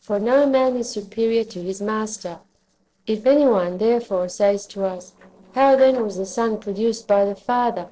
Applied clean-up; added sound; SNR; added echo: neural separator model SepFormer DNS4.